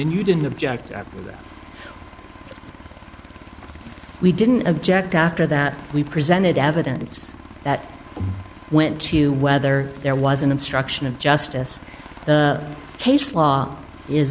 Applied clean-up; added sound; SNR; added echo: none; Aircraft; 19 dB; none.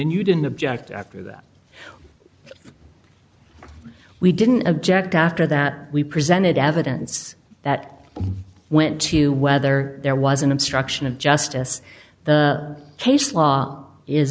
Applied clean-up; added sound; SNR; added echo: none; none; none; none.